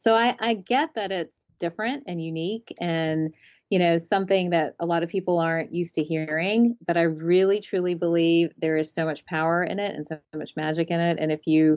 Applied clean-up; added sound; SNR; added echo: neural mask model Resemble Enhance denoiser.